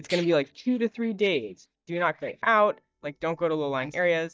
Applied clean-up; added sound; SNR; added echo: neural mask model DeepFilterNet 3.